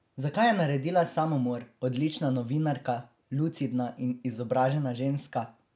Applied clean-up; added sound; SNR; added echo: none; none; none; none.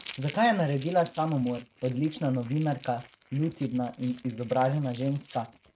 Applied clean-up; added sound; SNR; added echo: neural mask model RNNoise.